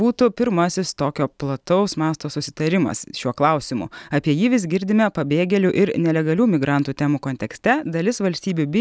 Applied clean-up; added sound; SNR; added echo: none; none; none; none.